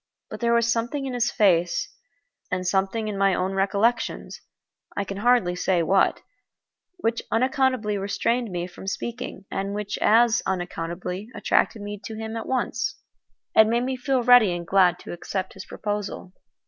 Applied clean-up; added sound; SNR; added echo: none; none; none; none.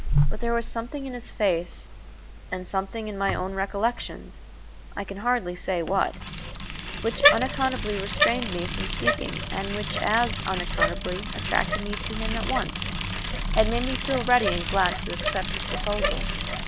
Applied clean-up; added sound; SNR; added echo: none; Bicycle; -2 dB; none.